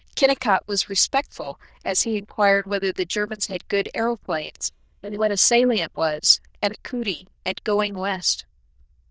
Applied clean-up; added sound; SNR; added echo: neural diffusion model UNIVERSE++.